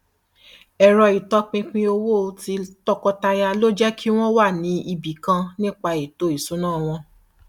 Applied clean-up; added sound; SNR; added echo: none; none; none; none.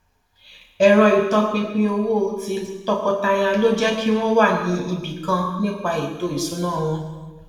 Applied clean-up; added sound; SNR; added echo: none; none; none; reverberation time 1.2 s.